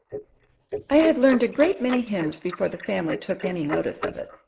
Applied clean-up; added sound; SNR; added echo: neural mask model Resemble Enhance denoiser.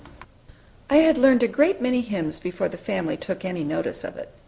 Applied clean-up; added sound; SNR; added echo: none; none; none; none.